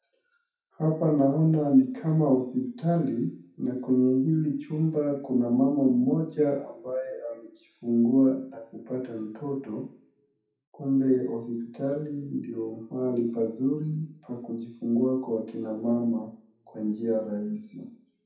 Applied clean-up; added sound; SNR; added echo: none; none; none; reverberation time 0.6 s.